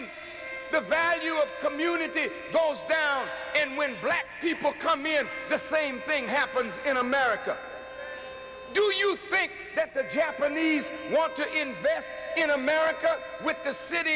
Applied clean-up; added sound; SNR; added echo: none; Bowed string instrument; 14 dB; none.